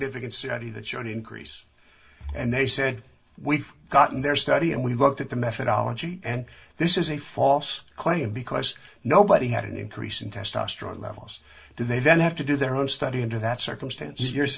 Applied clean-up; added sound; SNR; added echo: none; none; none; reverberation time 0.2 s.